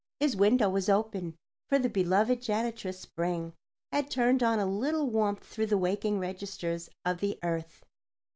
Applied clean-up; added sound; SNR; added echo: none; none; none; none.